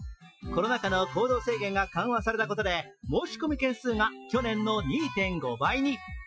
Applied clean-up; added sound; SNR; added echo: classical method Wiener filter.